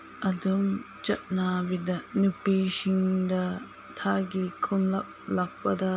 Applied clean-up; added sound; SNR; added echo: none; none; none; none.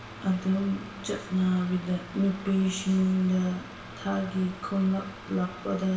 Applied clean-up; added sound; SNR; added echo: none; Mechanical fan; 16 dB; reverberation time 1.1 s.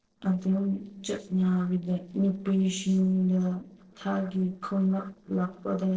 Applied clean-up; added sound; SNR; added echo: neural separator model SepFormer DNS4.